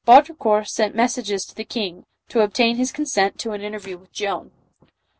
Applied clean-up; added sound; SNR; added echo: none; none; none; none.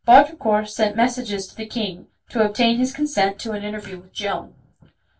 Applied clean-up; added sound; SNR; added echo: none; none; none; reverberation time 0.2 s.